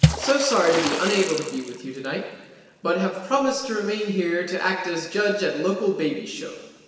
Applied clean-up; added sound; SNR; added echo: none; Water / Splash, splatter; 6 dB; reverberation time 1.5 s.